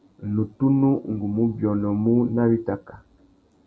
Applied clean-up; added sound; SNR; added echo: none; none; none; none.